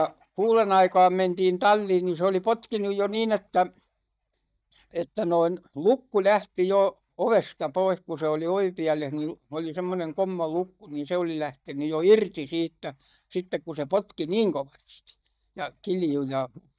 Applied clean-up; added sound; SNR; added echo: neural mask model DeepFilterNet 3.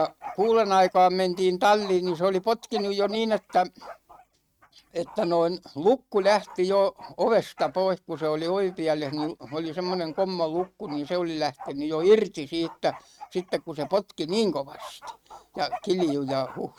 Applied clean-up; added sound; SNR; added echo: neural mask model RNNoise.